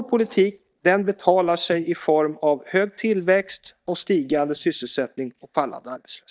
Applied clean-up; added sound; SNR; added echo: neural mask model DeepFilterNet 3.